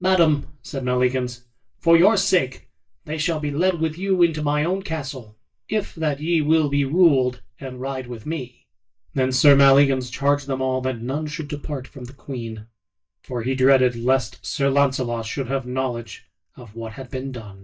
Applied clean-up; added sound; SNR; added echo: neural mask model DeepFilterNet 3.